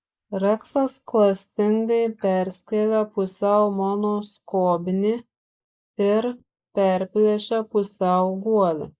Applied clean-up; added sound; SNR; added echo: neural mask model Resemble Enhance denoiser.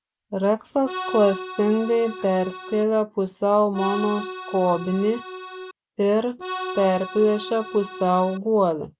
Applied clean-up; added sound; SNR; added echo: none; Accordion; 10 dB; none.